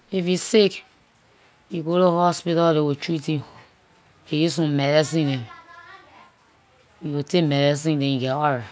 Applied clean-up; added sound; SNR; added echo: none; none; none; none.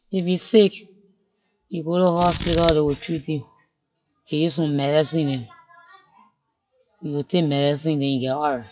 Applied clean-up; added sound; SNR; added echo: classical method WPE with log-MMSE.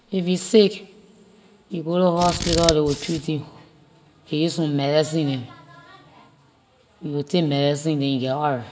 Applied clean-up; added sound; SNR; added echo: none; Scissors; 5 dB; reverberation time 0.9 s.